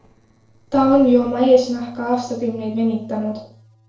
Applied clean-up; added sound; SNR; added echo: neural separator model SepFormer DNS4.